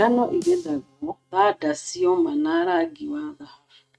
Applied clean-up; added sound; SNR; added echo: neural mask model RNNoise.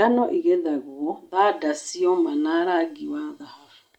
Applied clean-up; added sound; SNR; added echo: none; none; none; none.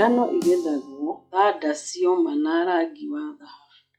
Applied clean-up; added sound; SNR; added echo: classical method log-MMSE.